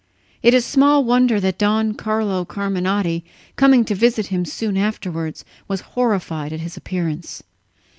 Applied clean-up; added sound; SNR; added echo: none; none; none; none.